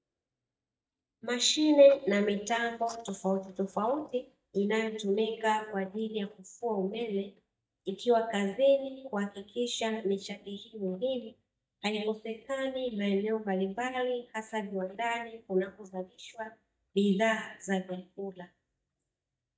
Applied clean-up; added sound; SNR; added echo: neural mask model DeepFilterNet 3.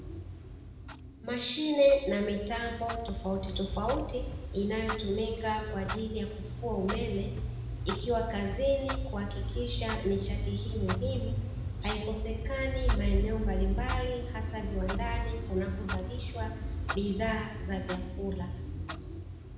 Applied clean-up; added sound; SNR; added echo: none; Clock; 1 dB; reverberation time 0.9 s.